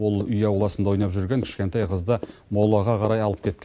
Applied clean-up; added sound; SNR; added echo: none; Run; 17 dB; none.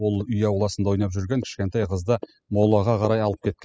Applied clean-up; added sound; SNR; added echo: classical method spectral subtraction.